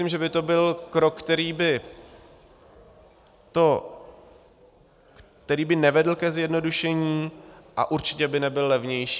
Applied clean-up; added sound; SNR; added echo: none; none; none; none.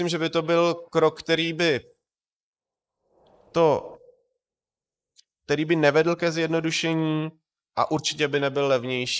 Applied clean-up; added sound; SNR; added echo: neural mask model Resemble Enhance denoiser.